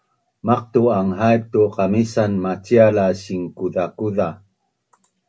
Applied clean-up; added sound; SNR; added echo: none; none; none; none.